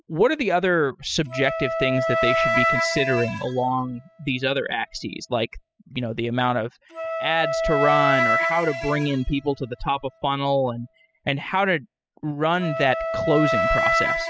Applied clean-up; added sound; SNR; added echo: classical method spectral subtraction.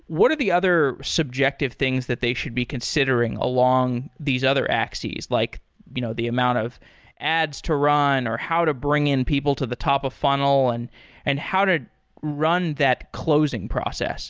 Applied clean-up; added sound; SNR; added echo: none; none; none; none.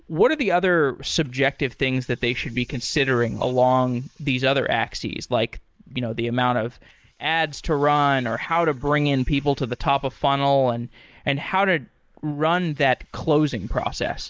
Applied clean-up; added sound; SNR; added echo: neural mask model Resemble Enhance denoiser.